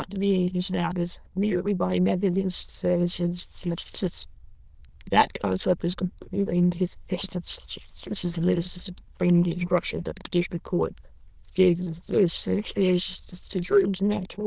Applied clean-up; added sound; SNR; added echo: neural diffusion model UNIVERSE++.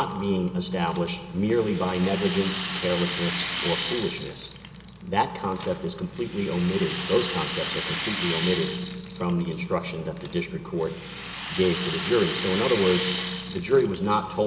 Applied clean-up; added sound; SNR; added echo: none; Rattle; 8 dB; none.